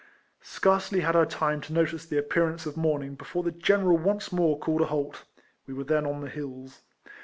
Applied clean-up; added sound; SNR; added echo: none; none; none; none.